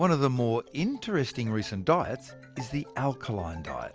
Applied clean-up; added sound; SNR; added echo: none; none; none; none.